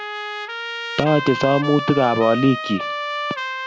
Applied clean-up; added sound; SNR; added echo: none; Trumpet; 6 dB; none.